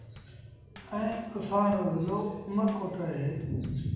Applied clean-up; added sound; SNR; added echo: none; Bass drum / Snare drum / Drum kit; 19 dB; reverberation time 0.9 s.